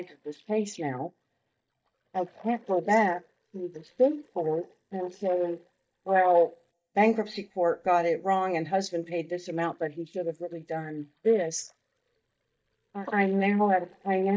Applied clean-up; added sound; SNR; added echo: neural mask model DeepFilterNet 3.